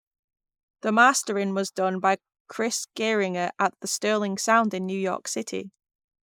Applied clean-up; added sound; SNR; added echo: neural mask model Resemble Enhance denoiser.